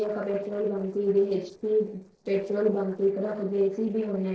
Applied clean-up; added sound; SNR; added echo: neural separator model SepFormer DNS4.